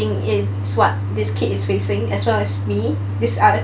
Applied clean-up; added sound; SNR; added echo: none; none; none; none.